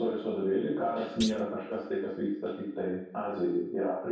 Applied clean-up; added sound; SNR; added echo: none; Thump, thud; 13 dB; reverberation time 0.7 s.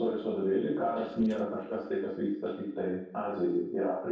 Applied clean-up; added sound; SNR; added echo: neural separator model SepFormer DNS4.